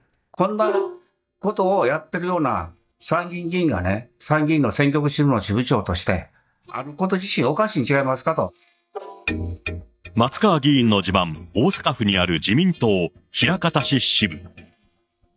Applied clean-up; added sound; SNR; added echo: neural mask model DeepFilterNet 3.